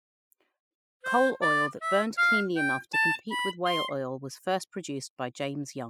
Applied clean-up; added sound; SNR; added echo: classical method spectral subtraction.